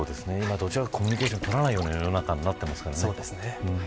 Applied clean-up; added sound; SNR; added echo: none; Water; 15 dB; none.